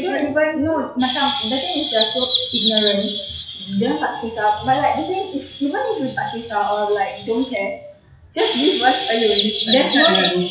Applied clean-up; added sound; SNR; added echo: classical method WPE with log-MMSE.